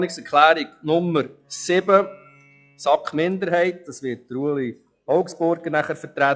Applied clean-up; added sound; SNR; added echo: classical method log-MMSE.